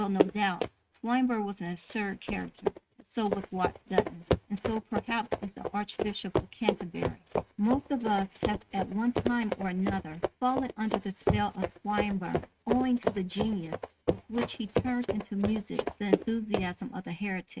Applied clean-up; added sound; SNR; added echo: neural mask model RNNoise.